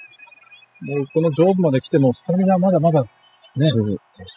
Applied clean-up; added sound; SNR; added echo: classical method spectral subtraction.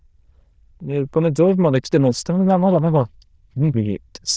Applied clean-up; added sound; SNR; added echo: neural diffusion model UNIVERSE++.